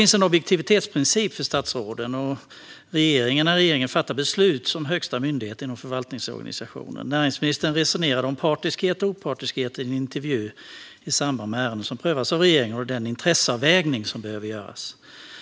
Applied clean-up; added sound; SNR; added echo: none; none; none; none.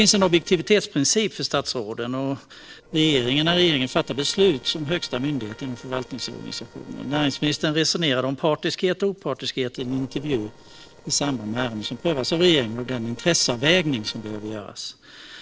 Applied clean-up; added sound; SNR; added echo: neural separator model SepFormer DNS4.